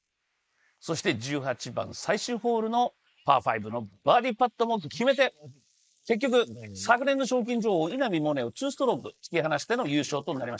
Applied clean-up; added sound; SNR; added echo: neural mask model Resemble Enhance denoiser.